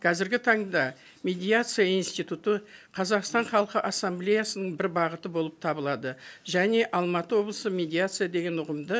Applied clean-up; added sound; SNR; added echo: none; none; none; none.